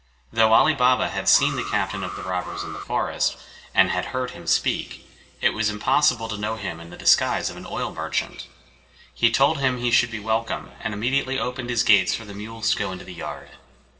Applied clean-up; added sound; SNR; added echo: none; Alarm; 8 dB; reverberation time 2.7 s.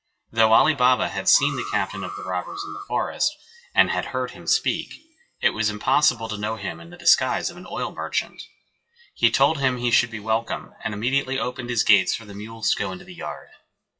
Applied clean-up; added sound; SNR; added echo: classical method WPE with log-MMSE.